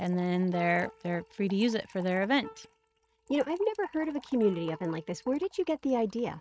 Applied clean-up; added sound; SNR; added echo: neural mask model RNNoise.